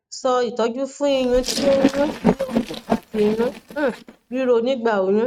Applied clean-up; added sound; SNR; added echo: neural mask model RNNoise.